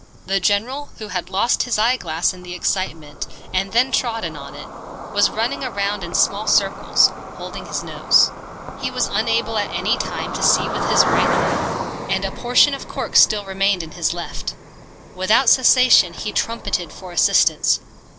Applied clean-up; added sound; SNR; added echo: none; Cricket; 7 dB; none.